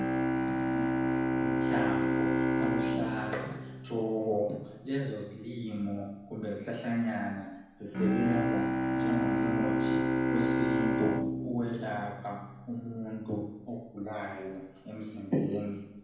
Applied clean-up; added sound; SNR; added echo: none; Bowed string instrument; -3 dB; reverberation time 0.9 s.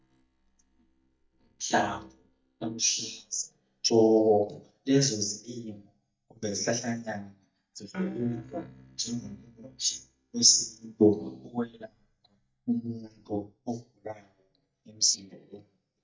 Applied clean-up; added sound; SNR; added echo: neural mask model DeepFilterNet 3.